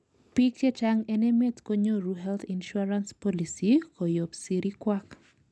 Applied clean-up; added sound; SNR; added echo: none; none; none; none.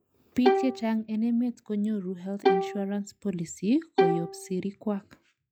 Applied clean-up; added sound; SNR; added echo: classical method log-MMSE.